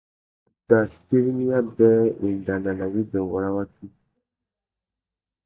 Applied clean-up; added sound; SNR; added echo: neural mask model DeepFilterNet 3.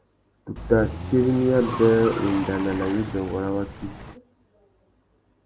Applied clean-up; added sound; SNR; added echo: none; Car; 9 dB; none.